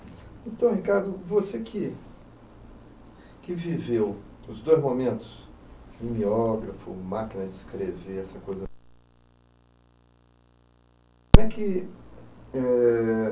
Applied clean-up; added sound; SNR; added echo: none; none; none; none.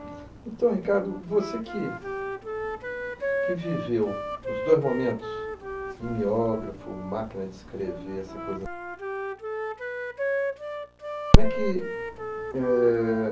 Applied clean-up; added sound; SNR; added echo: none; Wind instrument, woodwind instrument; 7 dB; none.